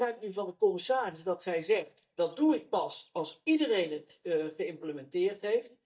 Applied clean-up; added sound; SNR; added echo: neural mask model DeepFilterNet 3.